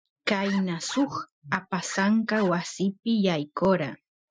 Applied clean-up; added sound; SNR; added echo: classical method Wiener filter.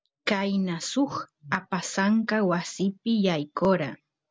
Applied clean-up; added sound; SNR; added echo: none; none; none; none.